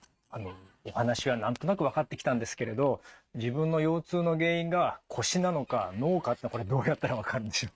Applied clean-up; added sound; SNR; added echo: neural mask model RNNoise.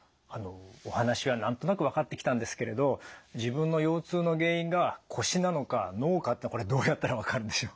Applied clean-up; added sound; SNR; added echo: none; none; none; none.